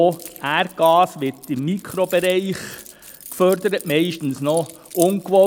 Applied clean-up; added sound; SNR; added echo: none; Keys jangling; 20 dB; none.